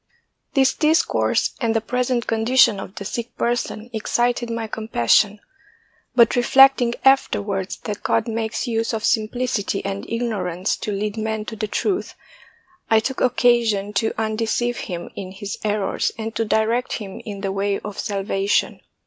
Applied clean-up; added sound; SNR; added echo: none; none; none; none.